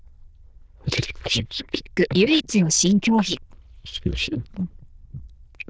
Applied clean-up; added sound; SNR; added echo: neural diffusion model UNIVERSE++.